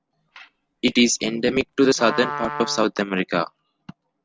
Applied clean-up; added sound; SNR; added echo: none; Trumpet; 11 dB; none.